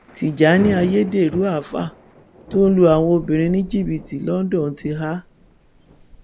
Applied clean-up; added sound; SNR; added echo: none; Thunder / Rain; 16 dB; none.